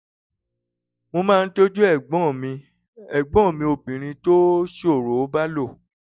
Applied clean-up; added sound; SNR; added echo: neural mask model DeepFilterNet 3.